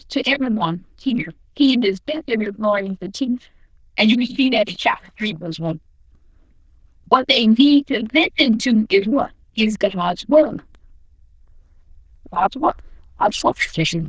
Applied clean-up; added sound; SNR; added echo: neural diffusion model UNIVERSE++.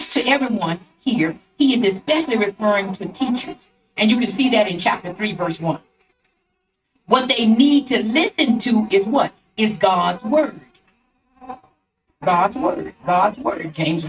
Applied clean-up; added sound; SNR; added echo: neural mask model RNNoise.